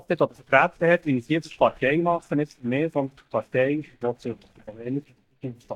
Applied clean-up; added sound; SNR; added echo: neural mask model DeepFilterNet 3.